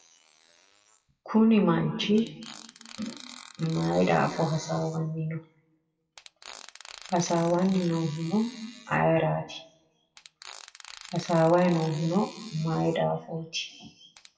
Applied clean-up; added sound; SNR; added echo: classical method WPE with log-MMSE.